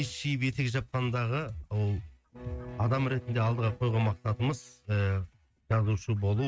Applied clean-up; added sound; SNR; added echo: neural mask model RNNoise.